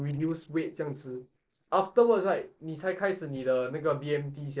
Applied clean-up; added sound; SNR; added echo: neural separator model SepFormer DNS4.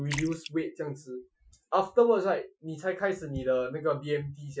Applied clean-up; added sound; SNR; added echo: classical method Wiener filter.